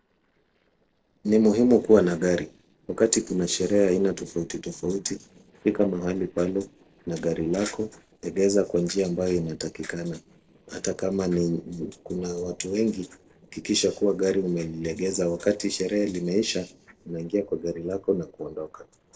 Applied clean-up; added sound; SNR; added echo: neural separator model SepFormer DNS4.